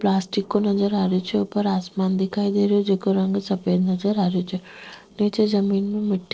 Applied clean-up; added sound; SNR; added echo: neural separator model SepFormer DNS4.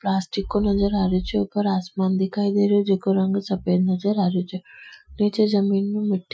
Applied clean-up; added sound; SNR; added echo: classical method Wiener filter.